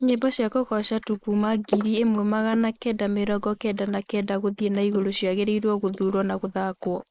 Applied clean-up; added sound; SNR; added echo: neural mask model Resemble Enhance denoiser.